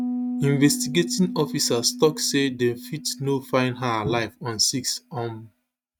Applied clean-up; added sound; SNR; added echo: neural mask model RNNoise.